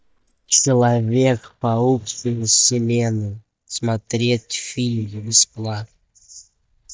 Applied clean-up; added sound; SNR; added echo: neural mask model DeepFilterNet 3.